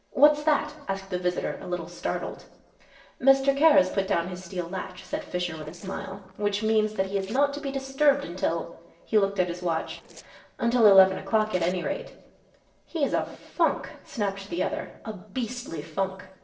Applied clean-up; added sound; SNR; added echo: neural separator model SepFormer DNS4.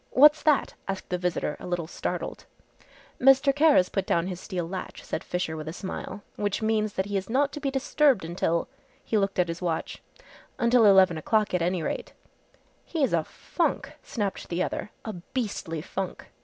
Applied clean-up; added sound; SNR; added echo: none; none; none; none.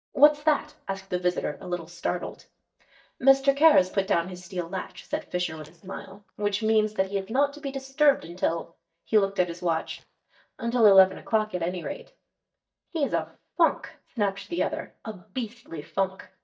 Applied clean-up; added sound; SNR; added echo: neural mask model DeepFilterNet 3.